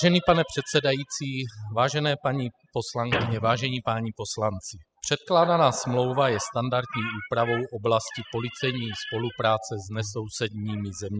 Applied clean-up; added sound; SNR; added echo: classical method spectral subtraction.